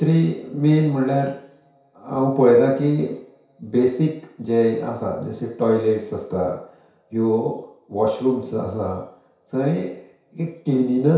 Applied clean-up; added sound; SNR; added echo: none; none; none; reverberation time 0.6 s.